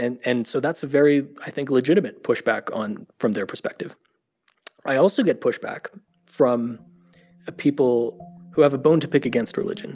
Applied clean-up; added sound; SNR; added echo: none; none; none; none.